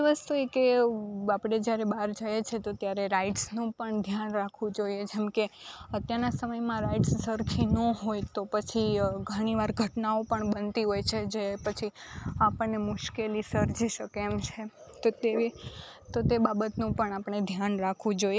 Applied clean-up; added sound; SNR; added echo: none; none; none; none.